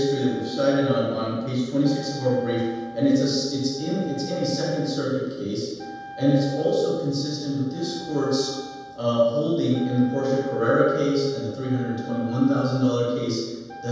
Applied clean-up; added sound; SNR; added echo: none; Wind instrument, woodwind instrument; 17 dB; reverberation time 1.2 s.